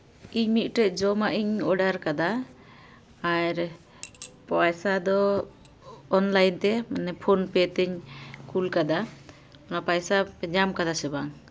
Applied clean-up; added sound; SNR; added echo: none; none; none; none.